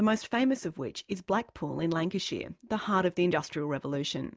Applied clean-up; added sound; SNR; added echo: none; none; none; none.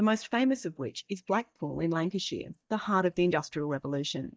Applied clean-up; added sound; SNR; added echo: neural mask model DeepFilterNet 3.